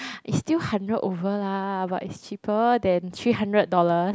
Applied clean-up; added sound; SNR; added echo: none; none; none; none.